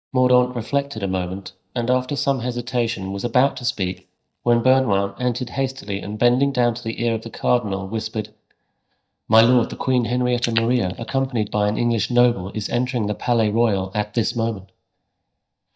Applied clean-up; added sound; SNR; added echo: neural mask model DeepFilterNet 3.